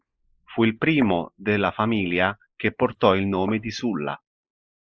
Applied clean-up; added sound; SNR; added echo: neural mask model Resemble Enhance denoiser.